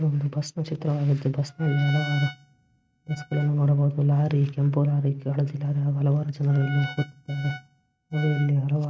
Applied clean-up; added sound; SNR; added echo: neural mask model RNNoise.